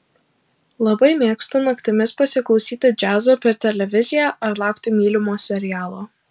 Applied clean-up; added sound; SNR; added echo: none; none; none; none.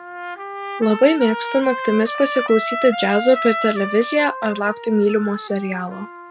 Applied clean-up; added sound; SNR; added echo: none; Trumpet; 9 dB; none.